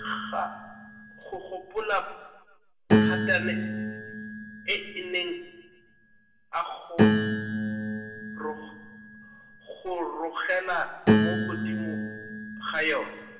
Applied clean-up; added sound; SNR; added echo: none; Piano; -4 dB; reverberation time 1.0 s.